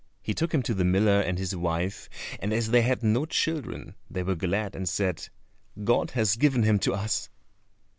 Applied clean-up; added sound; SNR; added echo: none; none; none; none.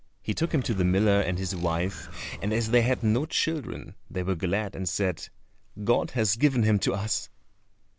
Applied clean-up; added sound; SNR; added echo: none; Bird; 14 dB; none.